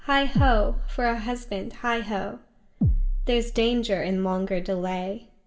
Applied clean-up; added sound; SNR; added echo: none; Bass drum; 1 dB; reverberation time 0.4 s.